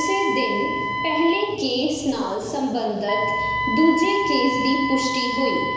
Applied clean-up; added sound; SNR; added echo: none; Wind instrument, woodwind instrument; 3 dB; reverberation time 1.0 s.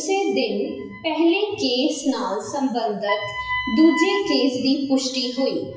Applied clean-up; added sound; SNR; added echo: classical method WPE with log-MMSE.